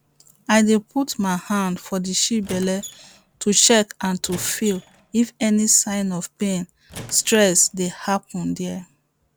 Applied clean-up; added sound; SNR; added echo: none; Squeak; 18 dB; none.